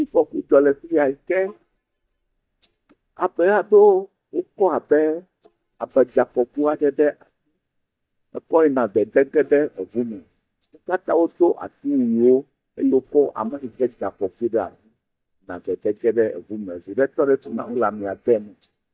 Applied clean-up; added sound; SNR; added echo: neural mask model DeepFilterNet 3.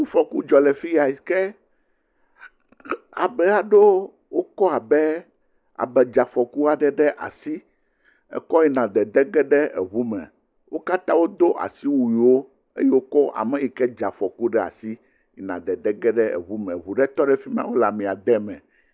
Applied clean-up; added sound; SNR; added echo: none; none; none; none.